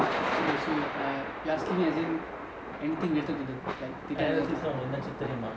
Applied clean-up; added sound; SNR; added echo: none; Thunder / Rain; 2 dB; none.